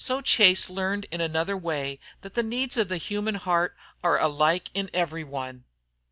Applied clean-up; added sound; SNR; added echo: none; none; none; none.